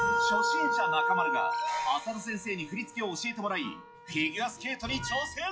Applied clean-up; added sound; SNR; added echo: classical method log-MMSE.